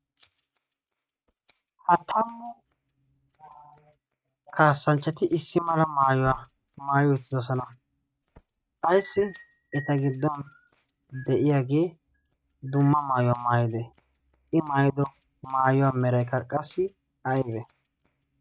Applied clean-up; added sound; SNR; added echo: neural mask model RNNoise.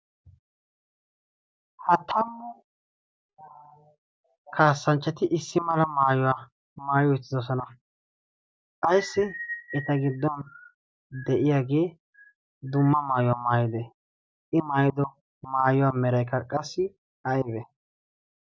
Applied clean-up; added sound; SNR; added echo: none; none; none; none.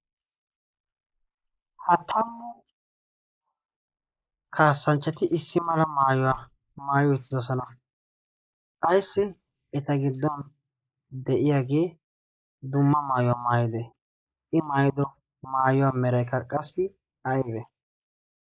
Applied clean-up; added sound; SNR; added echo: neural mask model Resemble Enhance denoiser.